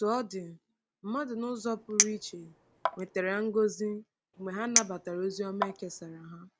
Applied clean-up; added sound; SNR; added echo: none; Chink, clink; 0 dB; none.